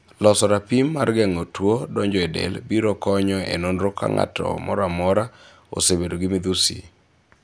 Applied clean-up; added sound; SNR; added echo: none; none; none; none.